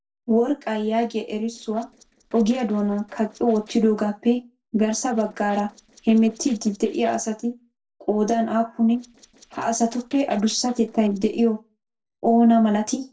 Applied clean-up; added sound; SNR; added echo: neural separator model SepFormer DNS4.